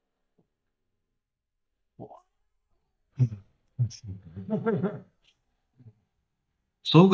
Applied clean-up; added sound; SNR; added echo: neural mask model DeepFilterNet 3.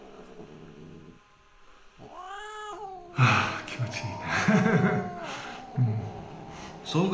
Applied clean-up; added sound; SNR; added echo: none; Growling; 12 dB; reverberation time 0.9 s.